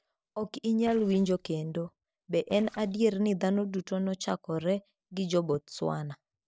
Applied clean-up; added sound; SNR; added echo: neural separator model SepFormer DNS4.